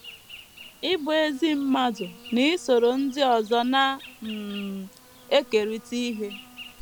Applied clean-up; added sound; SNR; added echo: none; Insect; 20 dB; none.